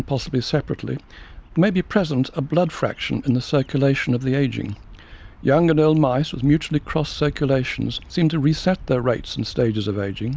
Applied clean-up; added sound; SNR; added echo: none; Bird vocalization, bird call, bird song; 20 dB; none.